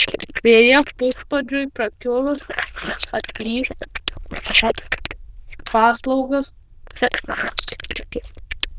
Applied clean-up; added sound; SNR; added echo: neural diffusion model UNIVERSE++.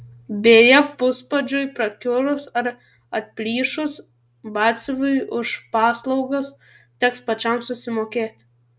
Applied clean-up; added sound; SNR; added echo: none; none; none; none.